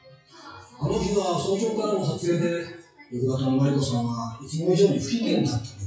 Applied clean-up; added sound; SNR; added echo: classical method WPE with log-MMSE.